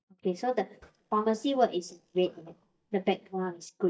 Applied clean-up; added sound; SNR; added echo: neural mask model DeepFilterNet 3.